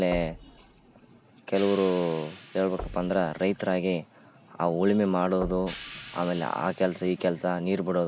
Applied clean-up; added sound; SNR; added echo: none; Hi-hat + Knock; 15 dB; none.